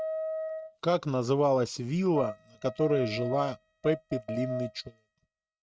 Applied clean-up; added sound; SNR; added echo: neural mask model RNNoise.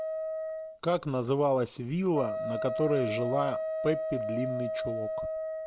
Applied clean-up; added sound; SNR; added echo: none; Wind instrument, woodwind instrument; 3 dB; none.